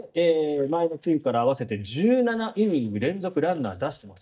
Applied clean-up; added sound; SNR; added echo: neural mask model DeepFilterNet 3.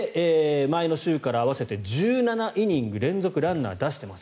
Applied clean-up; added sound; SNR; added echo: none; none; none; none.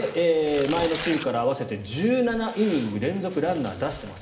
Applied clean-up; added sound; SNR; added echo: none; Tearing; 14 dB; reverberation time 1.0 s.